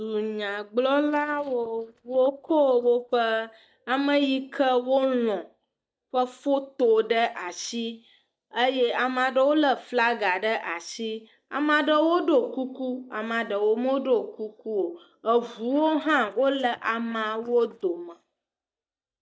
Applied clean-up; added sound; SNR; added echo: neural mask model DeepFilterNet 3.